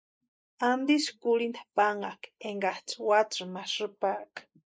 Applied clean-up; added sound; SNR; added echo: neural mask model Resemble Enhance denoiser.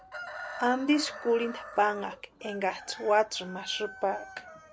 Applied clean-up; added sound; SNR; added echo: none; Chicken, rooster; 13 dB; none.